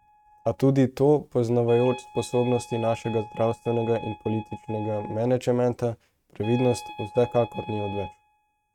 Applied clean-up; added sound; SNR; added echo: neural mask model RNNoise.